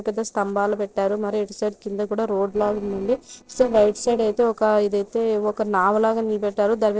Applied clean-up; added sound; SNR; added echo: neural separator model SepFormer DNS4.